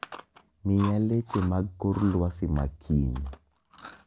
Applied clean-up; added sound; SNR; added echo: none; Chewing, mastication; 16 dB; none.